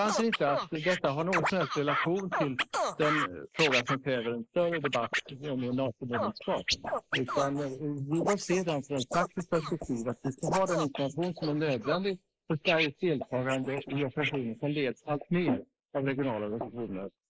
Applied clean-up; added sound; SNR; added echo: neural mask model Resemble Enhance denoiser.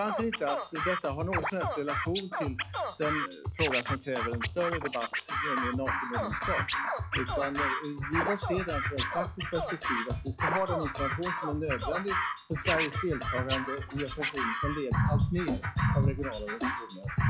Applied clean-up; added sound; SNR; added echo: classical method log-MMSE.